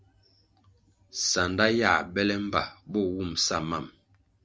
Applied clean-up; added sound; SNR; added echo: none; none; none; none.